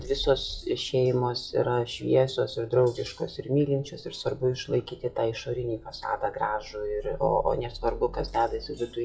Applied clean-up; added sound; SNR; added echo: classical method WPE with log-MMSE.